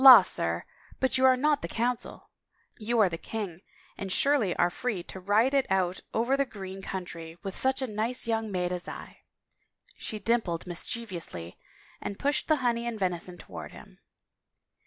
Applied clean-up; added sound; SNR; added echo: none; none; none; none.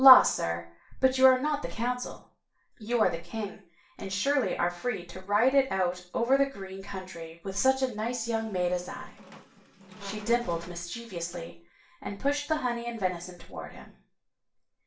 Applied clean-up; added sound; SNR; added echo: none; Squeak; 18 dB; reverberation time 0.3 s.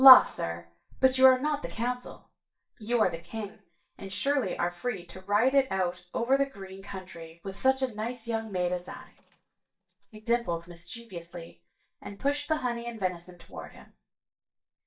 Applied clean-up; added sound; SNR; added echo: neural mask model DeepFilterNet 3.